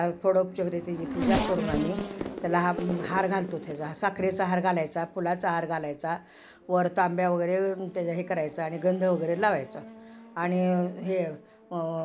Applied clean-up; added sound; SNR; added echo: none; Race car, auto racing / Accelerating, revving, vroom; 10 dB; none.